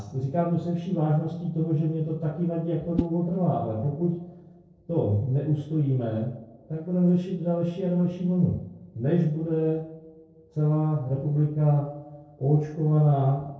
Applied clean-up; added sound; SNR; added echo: neural separator model SepFormer DNS4.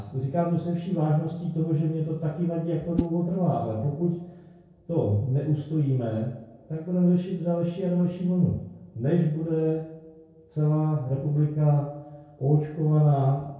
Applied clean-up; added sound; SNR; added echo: none; Whoosh, swoosh, swish; 12 dB; reverberation time 0.6 s.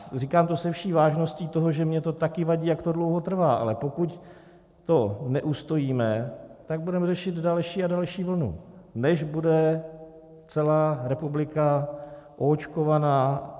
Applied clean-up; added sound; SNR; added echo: none; none; none; none.